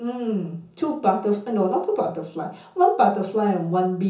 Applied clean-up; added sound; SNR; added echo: none; none; none; reverberation time 0.6 s.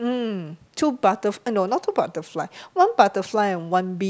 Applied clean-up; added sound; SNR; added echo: none; none; none; none.